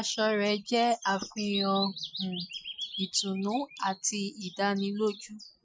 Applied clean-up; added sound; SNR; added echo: classical method Wiener filter.